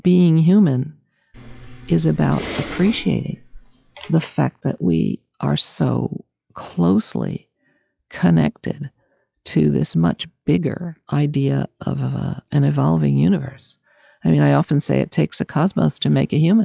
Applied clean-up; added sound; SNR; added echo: classical method log-MMSE.